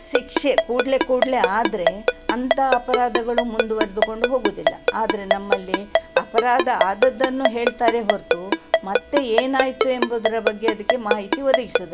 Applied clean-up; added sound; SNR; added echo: none; Ringtone; 0 dB; none.